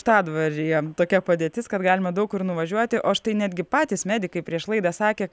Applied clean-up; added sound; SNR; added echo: none; none; none; none.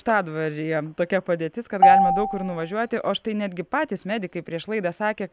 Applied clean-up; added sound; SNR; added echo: none; Marimba, xylophone; -4 dB; none.